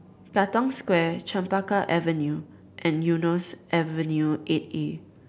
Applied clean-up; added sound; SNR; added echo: none; none; none; none.